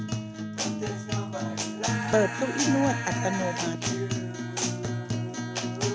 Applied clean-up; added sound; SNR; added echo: none; Guitar; -2 dB; none.